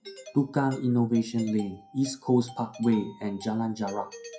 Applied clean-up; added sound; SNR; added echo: classical method WPE with log-MMSE.